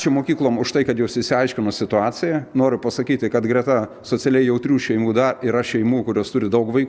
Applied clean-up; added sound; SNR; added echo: none; none; none; none.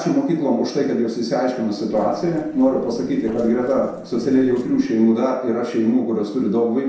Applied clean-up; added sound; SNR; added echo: neural separator model SepFormer DNS4.